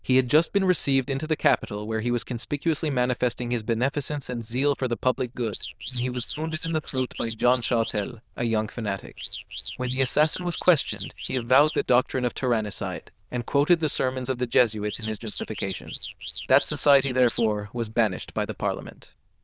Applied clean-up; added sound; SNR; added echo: neural diffusion model UNIVERSE++.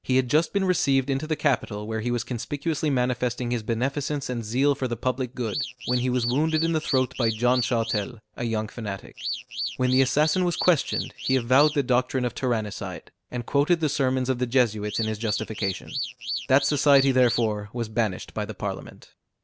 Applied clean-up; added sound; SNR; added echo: none; Alarm / Car; 8 dB; none.